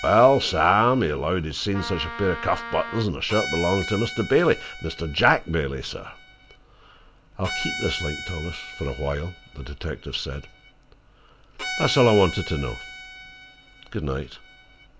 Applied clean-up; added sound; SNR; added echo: none; Bowed string instrument + Wind instrument, woodwind instrument; 12 dB; none.